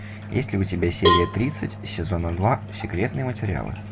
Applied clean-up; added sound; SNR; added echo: none; Cowbell; 1 dB; none.